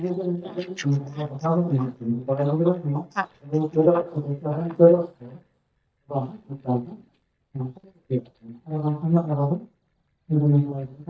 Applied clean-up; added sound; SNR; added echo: neural mask model DeepFilterNet 3.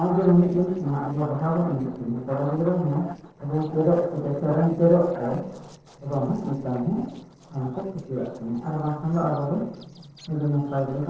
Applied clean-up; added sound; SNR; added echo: neural separator model SepFormer DNS4.